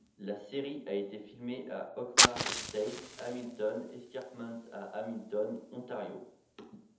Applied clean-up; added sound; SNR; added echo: none; Fire; -3 dB; reverberation time 0.7 s.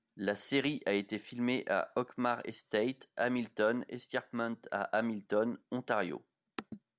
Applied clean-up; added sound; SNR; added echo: none; none; none; none.